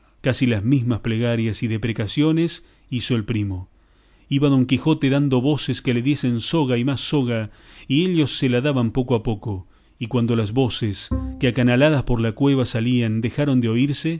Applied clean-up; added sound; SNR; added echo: none; Bowed string instrument; 11 dB; none.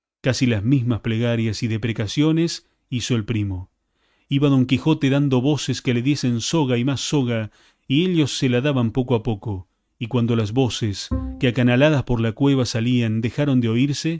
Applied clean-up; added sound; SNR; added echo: neural mask model RNNoise.